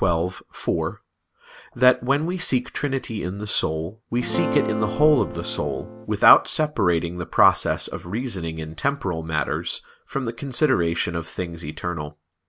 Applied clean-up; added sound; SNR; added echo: none; Acoustic guitar / Strum; 5 dB; none.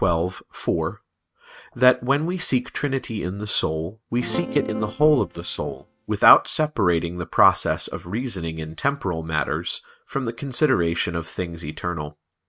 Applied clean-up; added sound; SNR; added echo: neural mask model RNNoise.